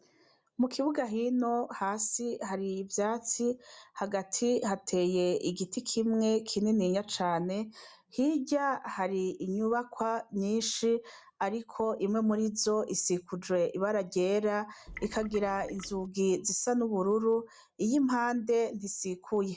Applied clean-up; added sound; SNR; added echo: none; Trickle, dribble / Water tap, faucet; 17 dB; none.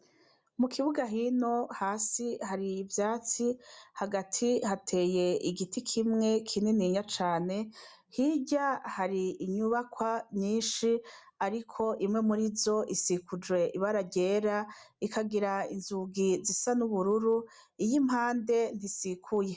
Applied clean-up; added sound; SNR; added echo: none; none; none; none.